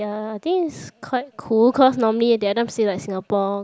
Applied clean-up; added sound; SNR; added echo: none; none; none; none.